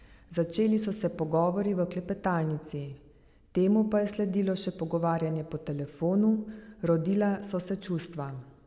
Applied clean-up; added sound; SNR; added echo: none; none; none; none.